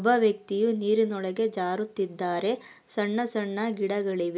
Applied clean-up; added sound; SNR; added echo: none; none; none; none.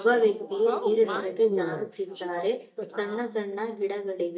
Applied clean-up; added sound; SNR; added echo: neural mask model DeepFilterNet 3.